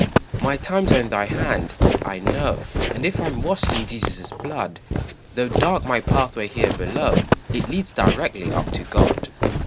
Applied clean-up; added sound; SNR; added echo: none; Walk, footsteps; -2 dB; none.